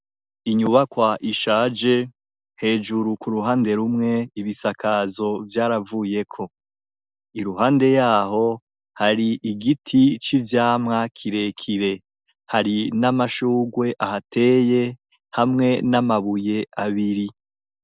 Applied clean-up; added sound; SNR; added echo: none; none; none; none.